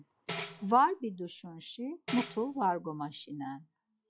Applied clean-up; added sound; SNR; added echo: classical method log-MMSE.